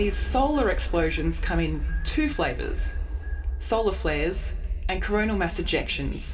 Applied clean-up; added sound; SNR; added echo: none; none; none; reverberation time 2.4 s.